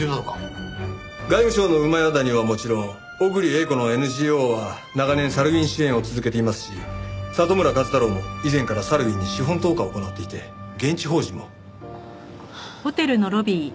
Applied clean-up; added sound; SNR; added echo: none; none; none; none.